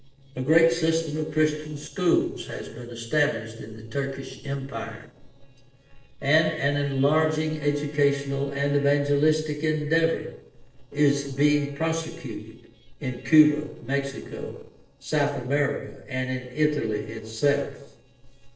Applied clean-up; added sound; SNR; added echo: neural separator model SepFormer DNS4.